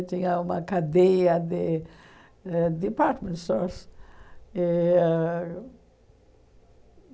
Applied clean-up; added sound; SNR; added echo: none; none; none; none.